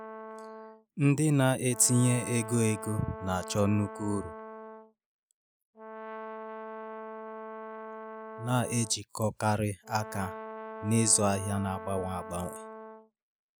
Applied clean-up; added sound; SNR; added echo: none; Brass instrument; 12 dB; none.